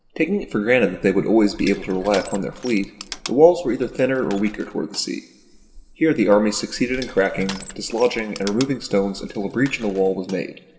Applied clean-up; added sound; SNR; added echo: none; Crushing; 18 dB; reverberation time 1.3 s.